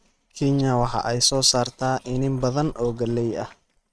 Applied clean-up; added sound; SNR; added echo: neural mask model RNNoise.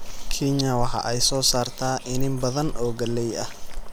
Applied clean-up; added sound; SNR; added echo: none; Boiling; 2 dB; none.